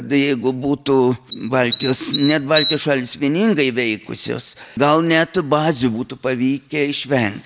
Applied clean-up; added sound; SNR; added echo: none; Bird vocalization, bird call, bird song; 5 dB; none.